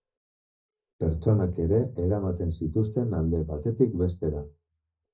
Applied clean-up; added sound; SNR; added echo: neural mask model DeepFilterNet 3.